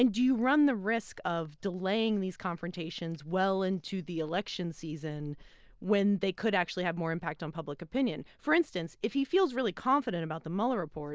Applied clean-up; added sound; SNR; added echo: none; none; none; none.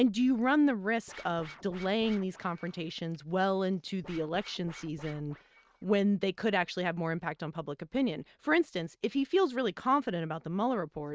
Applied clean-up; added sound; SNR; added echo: neural mask model RNNoise.